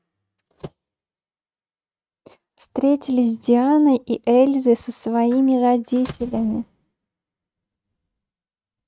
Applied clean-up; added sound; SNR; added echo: neural mask model RNNoise.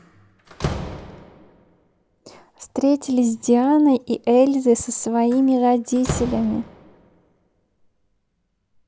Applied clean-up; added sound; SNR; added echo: none; Slam; 14 dB; none.